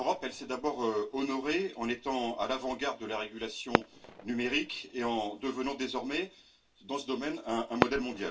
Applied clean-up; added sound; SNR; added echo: none; Fireworks; 7 dB; reverberation time 0.2 s.